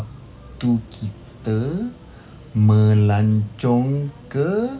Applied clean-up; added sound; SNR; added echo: none; none; none; none.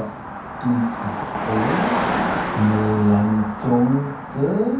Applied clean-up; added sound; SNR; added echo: none; Car passing by; 5 dB; reverberation time 0.7 s.